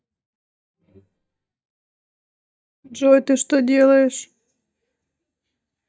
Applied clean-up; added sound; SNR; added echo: neural mask model DeepFilterNet 3.